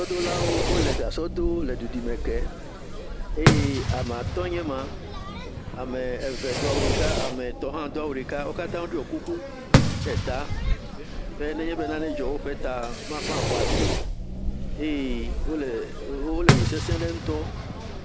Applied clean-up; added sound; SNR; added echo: none; Fireworks; -4 dB; none.